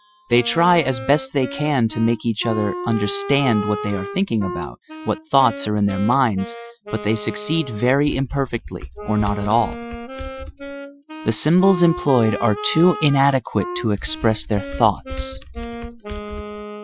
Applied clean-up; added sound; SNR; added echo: classical method Wiener filter.